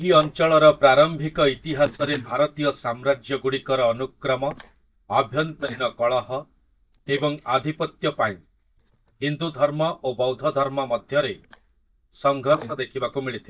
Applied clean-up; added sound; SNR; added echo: neural mask model DeepFilterNet 3.